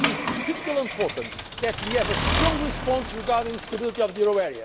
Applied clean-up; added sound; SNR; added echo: none; Accelerating, revving, vroom / Mechanisms; 2 dB; none.